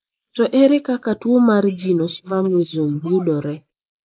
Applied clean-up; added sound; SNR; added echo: neural mask model Resemble Enhance denoiser.